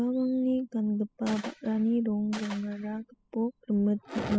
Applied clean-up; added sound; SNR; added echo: classical method spectral subtraction.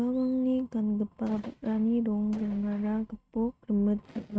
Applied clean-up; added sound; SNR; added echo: neural mask model RNNoise.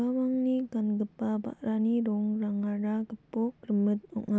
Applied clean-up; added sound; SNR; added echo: none; none; none; none.